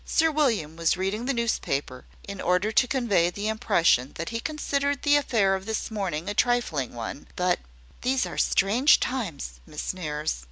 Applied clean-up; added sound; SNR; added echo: none; none; none; none.